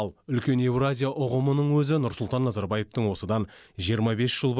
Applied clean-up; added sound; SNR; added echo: none; none; none; none.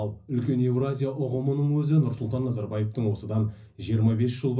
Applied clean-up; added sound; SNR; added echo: none; none; none; reverberation time 0.4 s.